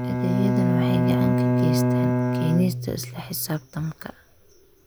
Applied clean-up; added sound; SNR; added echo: none; Bowed string instrument; -4 dB; none.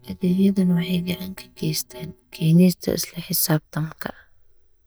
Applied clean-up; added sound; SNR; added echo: neural mask model DeepFilterNet 3.